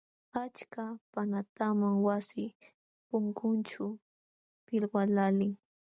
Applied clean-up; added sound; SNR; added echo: none; none; none; none.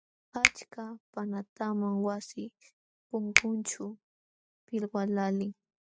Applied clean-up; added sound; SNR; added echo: classical method spectral subtraction.